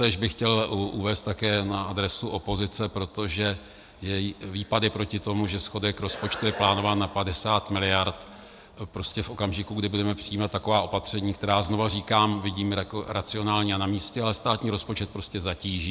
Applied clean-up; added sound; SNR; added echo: none; none; none; none.